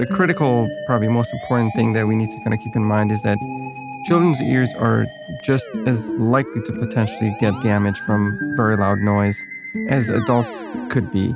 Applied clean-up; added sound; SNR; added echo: none; Musical instrument; 13 dB; none.